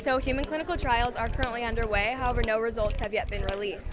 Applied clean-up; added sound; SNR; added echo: none; Mechanisms; 4 dB; none.